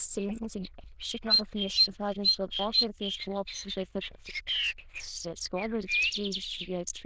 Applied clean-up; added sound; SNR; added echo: neural diffusion model UNIVERSE++.